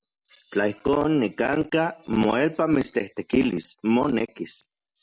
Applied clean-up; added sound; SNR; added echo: none; none; none; none.